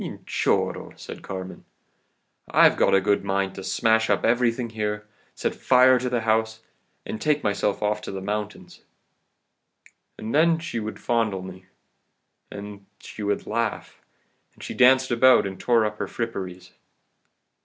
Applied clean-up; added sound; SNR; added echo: none; none; none; none.